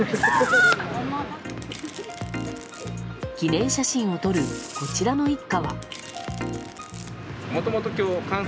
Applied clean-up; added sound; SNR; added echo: none; Domestic sounds, home sounds; 19 dB; none.